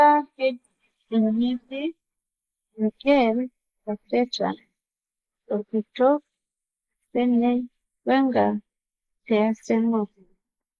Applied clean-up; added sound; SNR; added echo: neural mask model Resemble Enhance denoiser.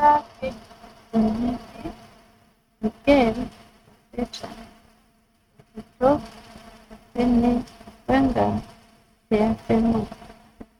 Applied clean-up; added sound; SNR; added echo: neural mask model RNNoise.